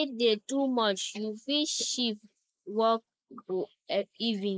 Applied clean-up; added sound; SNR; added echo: neural mask model Resemble Enhance denoiser.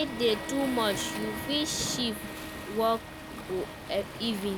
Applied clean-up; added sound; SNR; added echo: none; Waves, surf + Bowed string instrument; 7 dB; none.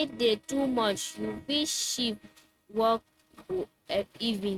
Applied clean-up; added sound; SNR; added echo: neural mask model RNNoise.